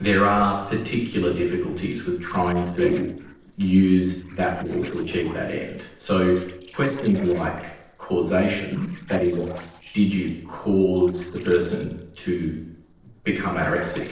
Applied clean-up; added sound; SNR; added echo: neural separator model SepFormer DNS4.